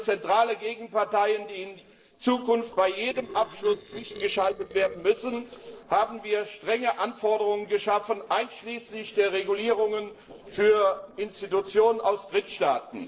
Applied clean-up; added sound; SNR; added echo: neural separator model SepFormer DNS4.